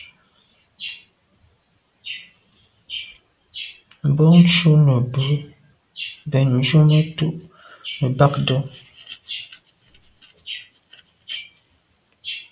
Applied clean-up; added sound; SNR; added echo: none; none; none; none.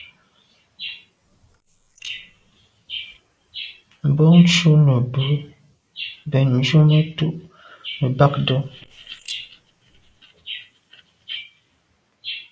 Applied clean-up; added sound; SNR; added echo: neural mask model Resemble Enhance denoiser.